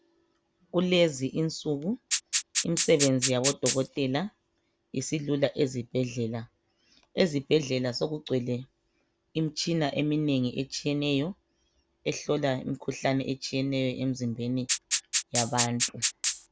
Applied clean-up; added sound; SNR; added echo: none; Rattle (instrument); 0 dB; none.